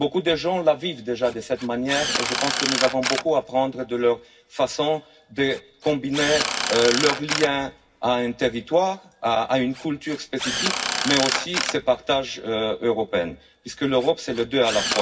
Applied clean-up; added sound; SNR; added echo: none; Drill; 6 dB; reverberation time 0.4 s.